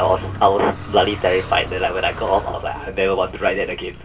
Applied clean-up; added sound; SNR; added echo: none; Car; 12 dB; reverberation time 0.2 s.